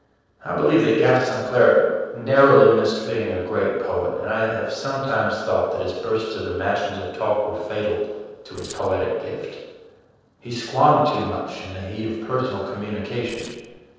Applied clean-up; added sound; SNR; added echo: neural separator model SepFormer DNS4.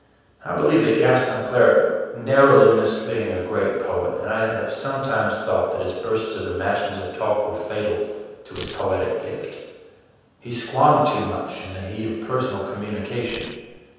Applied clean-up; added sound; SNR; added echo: none; Keys jangling; 8 dB; reverberation time 1.2 s.